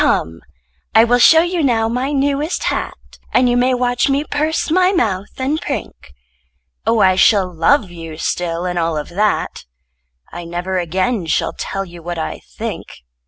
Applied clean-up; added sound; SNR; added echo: none; none; none; none.